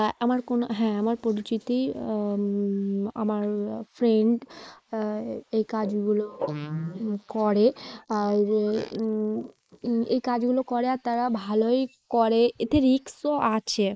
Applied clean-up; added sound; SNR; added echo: neural mask model Resemble Enhance denoiser.